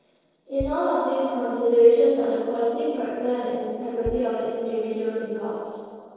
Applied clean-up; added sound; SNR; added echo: neural separator model SepFormer DNS4.